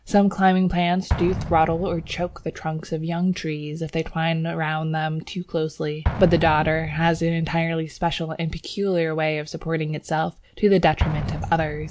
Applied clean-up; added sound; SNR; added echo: none; Explosion; 10 dB; none.